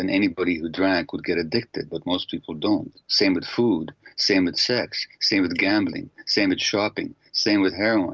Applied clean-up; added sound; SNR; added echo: none; none; none; none.